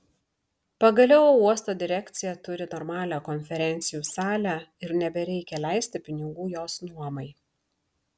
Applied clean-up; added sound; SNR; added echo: none; none; none; none.